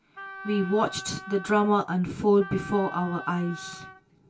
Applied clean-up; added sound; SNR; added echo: none; Wind instrument, woodwind instrument; 15 dB; reverberation time 0.1 s.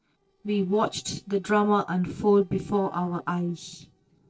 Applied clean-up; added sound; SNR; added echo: neural separator model SepFormer DNS4.